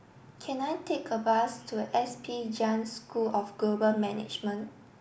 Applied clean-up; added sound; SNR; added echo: none; none; none; none.